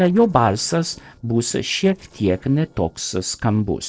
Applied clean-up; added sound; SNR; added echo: neural separator model SepFormer DNS4.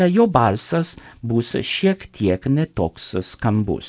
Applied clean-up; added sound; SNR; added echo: none; none; none; none.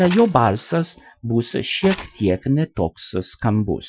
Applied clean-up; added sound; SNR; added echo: classical method Wiener filter.